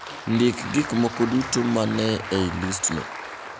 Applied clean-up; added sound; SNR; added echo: none; Applause; 10 dB; none.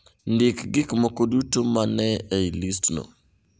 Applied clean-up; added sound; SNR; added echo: none; none; none; none.